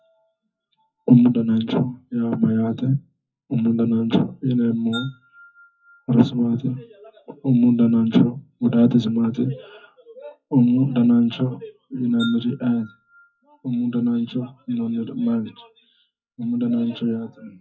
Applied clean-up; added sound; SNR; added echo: classical method WPE with log-MMSE.